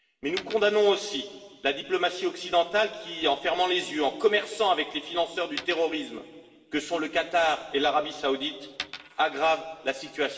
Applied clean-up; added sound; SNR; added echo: none; Coin (dropping); 16 dB; reverberation time 1.7 s.